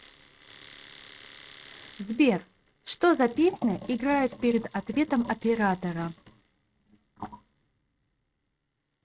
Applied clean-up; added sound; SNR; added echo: neural mask model RNNoise.